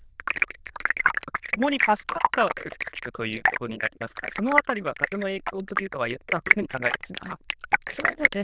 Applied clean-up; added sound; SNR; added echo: neural diffusion model UNIVERSE++.